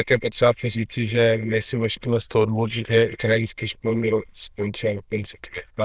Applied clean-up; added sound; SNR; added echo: neural diffusion model UNIVERSE++.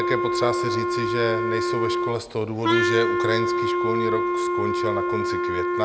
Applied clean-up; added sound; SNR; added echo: none; Wind instrument, woodwind instrument; -4 dB; none.